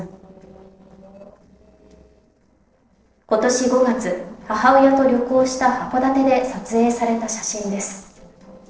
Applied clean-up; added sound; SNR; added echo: neural separator model SepFormer DNS4.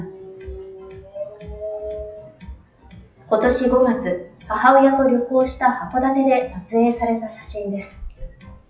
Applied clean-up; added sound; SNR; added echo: classical method WPE with log-MMSE.